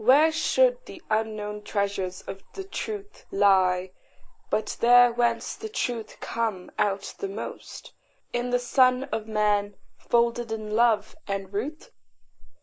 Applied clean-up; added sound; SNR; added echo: neural mask model Resemble Enhance denoiser.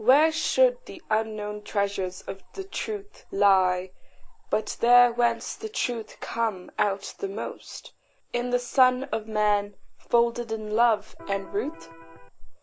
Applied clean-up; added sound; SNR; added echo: none; Cricket / Frog + Electric guitar; 16 dB; none.